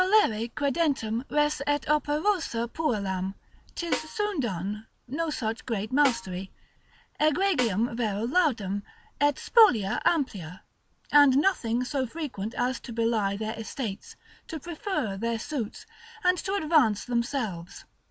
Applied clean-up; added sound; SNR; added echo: none; Snare drum; 10 dB; none.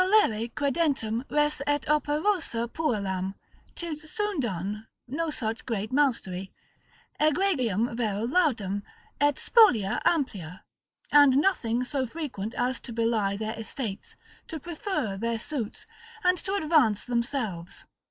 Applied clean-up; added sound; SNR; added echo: neural mask model Resemble Enhance denoiser.